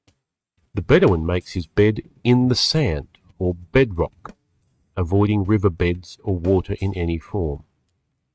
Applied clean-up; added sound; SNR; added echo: neural mask model RNNoise.